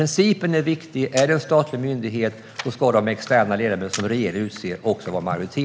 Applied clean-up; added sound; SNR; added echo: none; Camera; 17 dB; none.